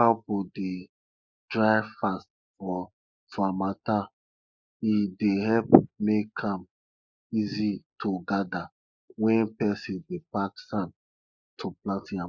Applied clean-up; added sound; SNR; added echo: neural mask model Resemble Enhance denoiser.